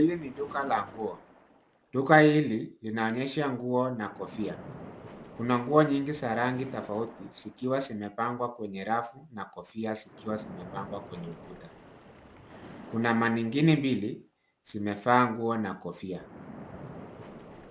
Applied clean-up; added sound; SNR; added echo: none; Splash, splatter; 19 dB; none.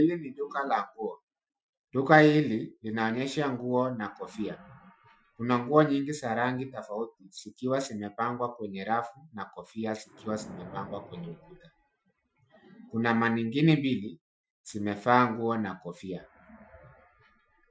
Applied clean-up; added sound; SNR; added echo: classical method Wiener filter.